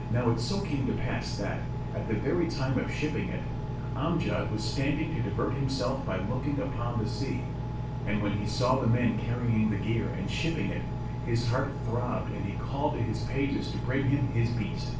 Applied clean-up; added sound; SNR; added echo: none; Engine; 3 dB; reverberation time 0.4 s.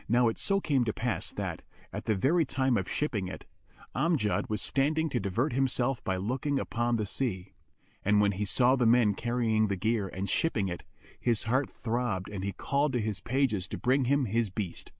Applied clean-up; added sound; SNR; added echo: none; none; none; none.